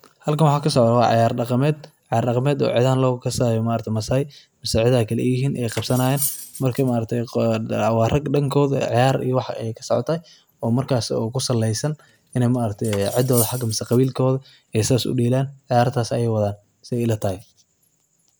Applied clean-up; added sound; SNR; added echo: none; Cutlery, silverware; 13 dB; none.